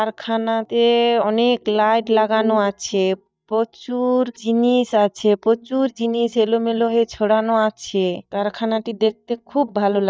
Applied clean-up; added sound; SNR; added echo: neural mask model DeepFilterNet 3.